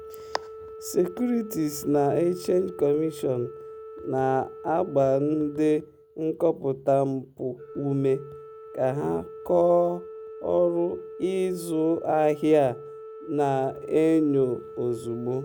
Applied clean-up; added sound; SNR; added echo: none; Organ; 16 dB; none.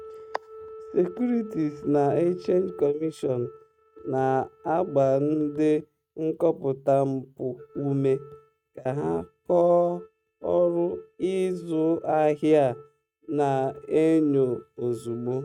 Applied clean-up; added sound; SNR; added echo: neural mask model RNNoise.